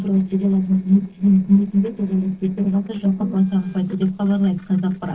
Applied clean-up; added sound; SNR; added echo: neural separator model SepFormer DNS4.